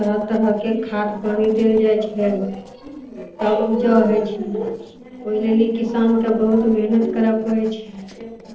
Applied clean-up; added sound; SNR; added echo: neural separator model SepFormer DNS4.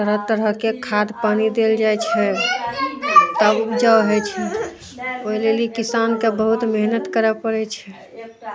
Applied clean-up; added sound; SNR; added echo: none; none; none; none.